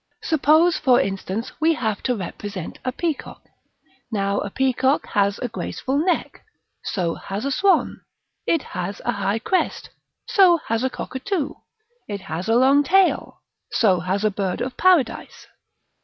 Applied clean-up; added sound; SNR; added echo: none; none; none; none.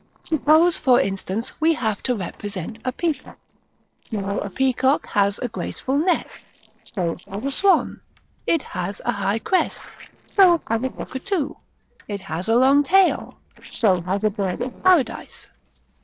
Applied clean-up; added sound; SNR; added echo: neural separator model SepFormer DNS4.